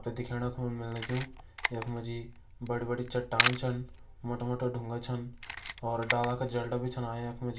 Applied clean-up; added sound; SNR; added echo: none; Camera; 0 dB; reverberation time 0.2 s.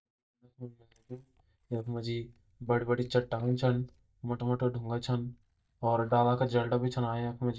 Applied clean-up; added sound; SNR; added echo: neural mask model DeepFilterNet 3.